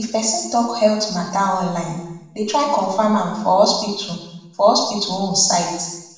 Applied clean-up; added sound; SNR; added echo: none; none; none; reverberation time 1.0 s.